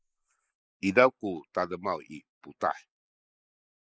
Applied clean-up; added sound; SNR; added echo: neural mask model Resemble Enhance denoiser.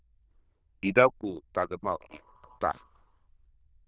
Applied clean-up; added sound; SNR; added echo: neural diffusion model UNIVERSE++.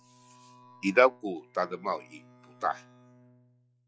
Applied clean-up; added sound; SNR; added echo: classical method log-MMSE.